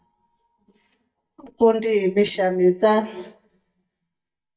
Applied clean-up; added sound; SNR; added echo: neural mask model DeepFilterNet 3.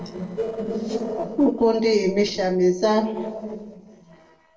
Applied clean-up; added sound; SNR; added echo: neural separator model SepFormer DNS4.